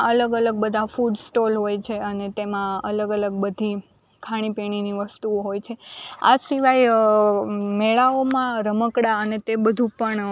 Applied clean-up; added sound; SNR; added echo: none; none; none; none.